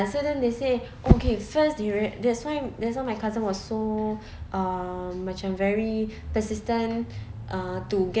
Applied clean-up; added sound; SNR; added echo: none; none; none; none.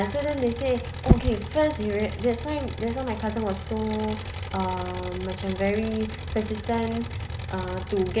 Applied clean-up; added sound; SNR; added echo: none; Engine; 8 dB; none.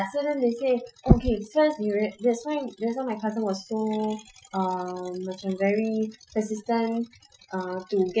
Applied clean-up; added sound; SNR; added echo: classical method Wiener filter.